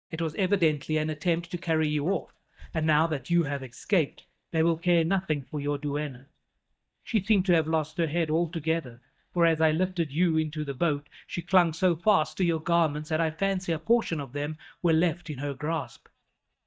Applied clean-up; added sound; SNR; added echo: neural mask model DeepFilterNet 3.